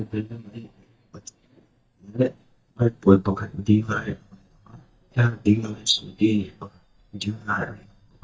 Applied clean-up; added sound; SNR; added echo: neural mask model DeepFilterNet 3.